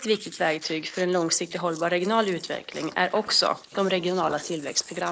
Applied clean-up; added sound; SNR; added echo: neural mask model Resemble Enhance denoiser.